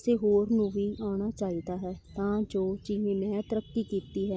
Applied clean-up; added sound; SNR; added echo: none; none; none; none.